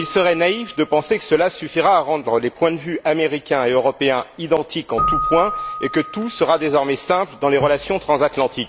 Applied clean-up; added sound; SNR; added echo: none; Keyboard (musical); 12 dB; none.